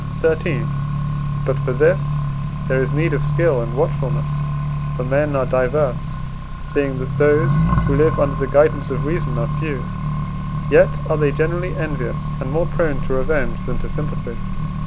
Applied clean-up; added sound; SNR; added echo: none; Accelerating, revving, vroom; 0 dB; none.